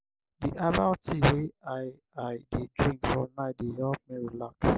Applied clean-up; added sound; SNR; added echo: none; none; none; none.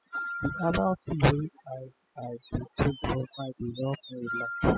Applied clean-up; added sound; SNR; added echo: classical method spectral subtraction.